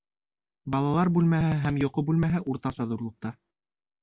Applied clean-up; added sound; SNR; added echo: none; none; none; none.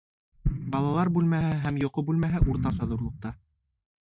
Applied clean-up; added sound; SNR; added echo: neural mask model RNNoise.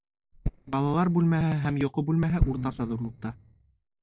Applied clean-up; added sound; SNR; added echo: neural separator model SepFormer DNS4.